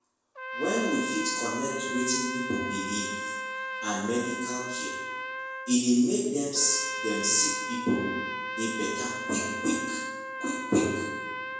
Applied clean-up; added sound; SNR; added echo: none; Trumpet; 5 dB; reverberation time 0.9 s.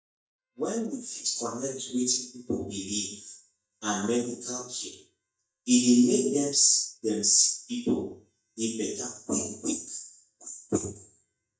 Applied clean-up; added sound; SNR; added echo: neural mask model DeepFilterNet 3.